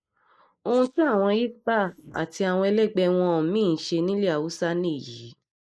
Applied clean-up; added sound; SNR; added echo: neural mask model Resemble Enhance denoiser.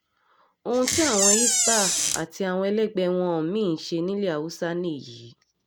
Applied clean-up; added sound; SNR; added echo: none; Door; -3 dB; none.